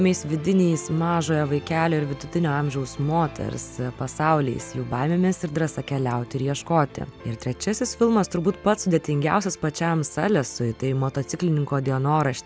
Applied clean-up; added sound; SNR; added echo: none; none; none; none.